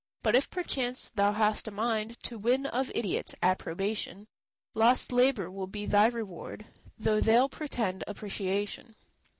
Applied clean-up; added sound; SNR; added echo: none; none; none; none.